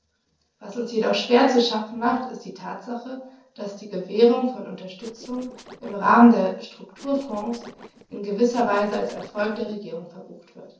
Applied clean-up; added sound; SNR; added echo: neural separator model SepFormer DNS4.